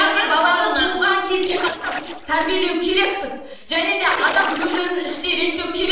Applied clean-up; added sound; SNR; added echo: neural separator model SepFormer DNS4.